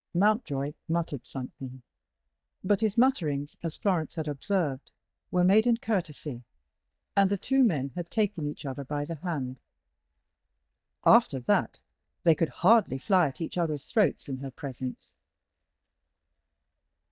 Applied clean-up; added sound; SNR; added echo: neural mask model DeepFilterNet 3.